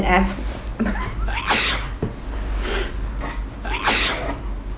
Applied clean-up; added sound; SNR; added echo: none; Sneeze; 3 dB; none.